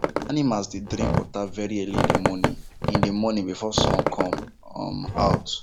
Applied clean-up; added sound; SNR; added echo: none; Squeak; -1 dB; none.